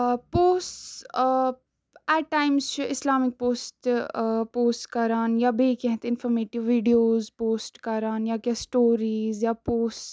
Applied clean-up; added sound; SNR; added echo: none; none; none; none.